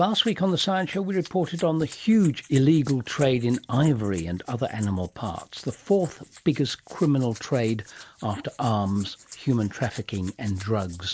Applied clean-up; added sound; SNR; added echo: neural mask model Resemble Enhance denoiser.